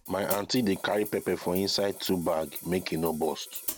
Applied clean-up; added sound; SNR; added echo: none; Hi-hat; 12 dB; none.